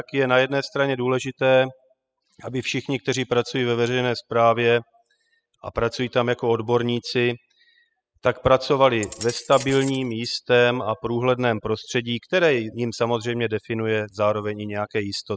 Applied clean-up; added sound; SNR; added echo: classical method spectral subtraction.